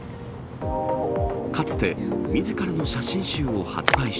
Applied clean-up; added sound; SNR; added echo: none; Splash, splatter; 6 dB; none.